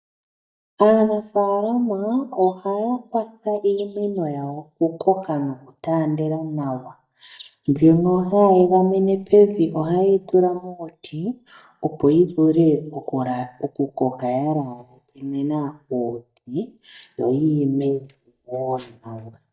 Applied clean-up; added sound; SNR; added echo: neural mask model DeepFilterNet 3.